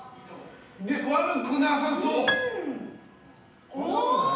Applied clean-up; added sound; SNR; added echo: none; Piano; 6 dB; reverberation time 0.9 s.